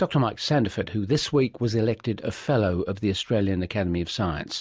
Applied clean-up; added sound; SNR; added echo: none; none; none; none.